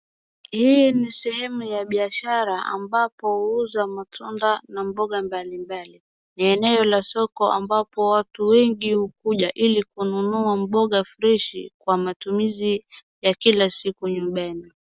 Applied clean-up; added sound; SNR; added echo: none; none; none; none.